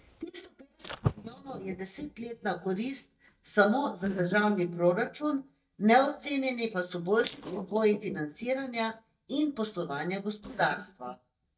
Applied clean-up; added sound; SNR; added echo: neural mask model DeepFilterNet 3.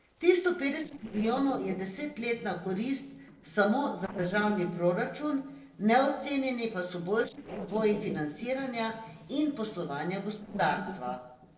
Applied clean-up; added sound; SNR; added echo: neural separator model SepFormer DNS4.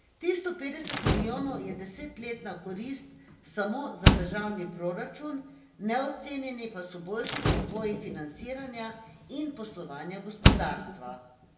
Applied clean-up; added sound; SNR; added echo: none; Slam; -4 dB; reverberation time 0.2 s.